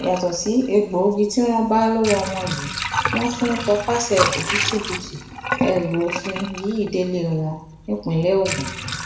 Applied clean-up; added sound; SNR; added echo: none; Sink (filling or washing) / Water; 6 dB; reverberation time 0.7 s.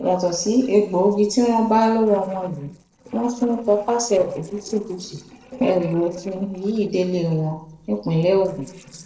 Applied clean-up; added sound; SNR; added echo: neural separator model SepFormer DNS4.